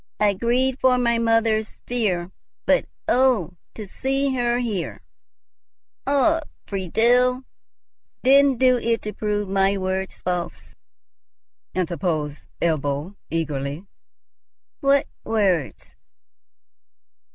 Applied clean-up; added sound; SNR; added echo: none; none; none; none.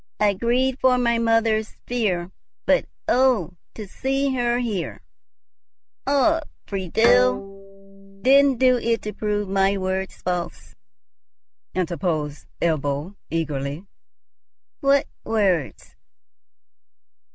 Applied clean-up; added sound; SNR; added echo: none; Bowed string instrument; 11 dB; none.